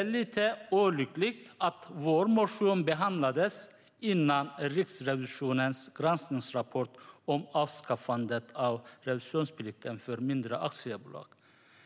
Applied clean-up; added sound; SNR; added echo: none; none; none; none.